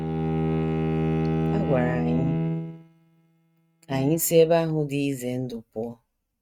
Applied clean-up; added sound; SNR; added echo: neural mask model RNNoise.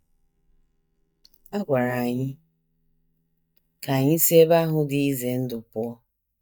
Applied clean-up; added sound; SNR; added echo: neural mask model DeepFilterNet 3.